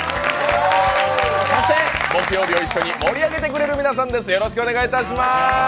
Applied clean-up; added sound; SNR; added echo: none; none; none; none.